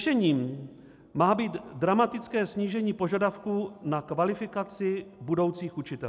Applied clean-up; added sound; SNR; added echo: none; none; none; none.